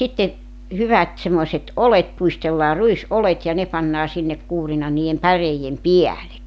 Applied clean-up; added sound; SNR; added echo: none; none; none; none.